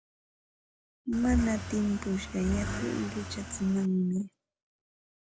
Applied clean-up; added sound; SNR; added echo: none; Accelerating, revving, vroom / Car; 5 dB; none.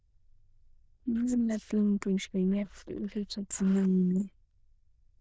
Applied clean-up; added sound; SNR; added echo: neural diffusion model UNIVERSE++.